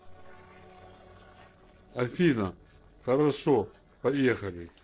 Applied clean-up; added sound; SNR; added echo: neural separator model SepFormer DNS4.